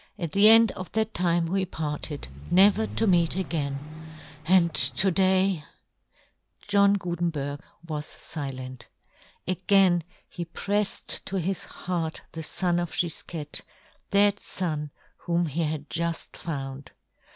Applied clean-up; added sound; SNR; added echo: none; Vehicle; 12 dB; none.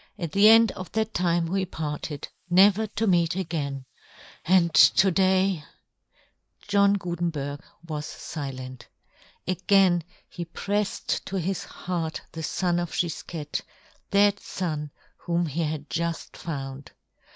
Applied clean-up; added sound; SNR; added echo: neural mask model Resemble Enhance denoiser.